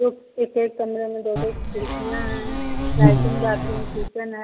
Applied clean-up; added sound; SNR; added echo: none; Insect; -5 dB; none.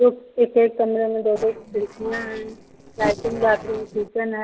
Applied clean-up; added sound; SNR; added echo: neural separator model SepFormer DNS4.